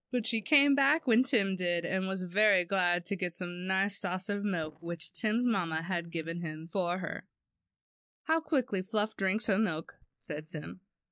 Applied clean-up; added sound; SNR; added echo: neural mask model DeepFilterNet 3.